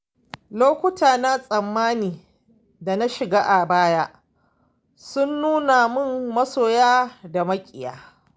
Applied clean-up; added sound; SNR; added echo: none; none; none; none.